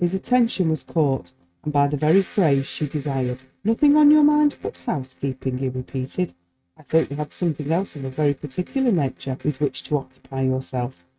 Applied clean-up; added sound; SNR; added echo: neural mask model RNNoise.